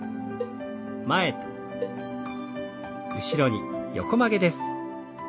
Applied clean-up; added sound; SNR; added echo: none; Cowbell; 13 dB; none.